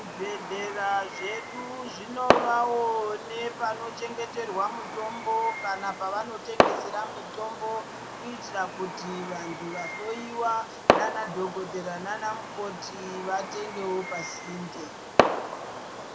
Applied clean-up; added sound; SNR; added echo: none; Fireworks; -1 dB; none.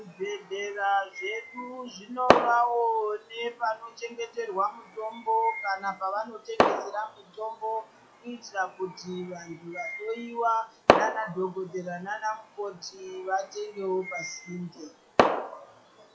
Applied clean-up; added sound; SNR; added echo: classical method log-MMSE.